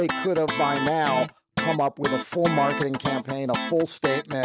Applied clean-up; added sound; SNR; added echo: none; Guitar; 5 dB; none.